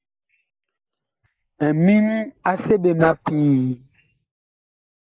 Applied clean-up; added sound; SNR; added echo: neural mask model Resemble Enhance denoiser.